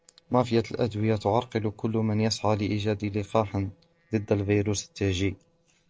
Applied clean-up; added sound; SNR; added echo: neural separator model SepFormer DNS4.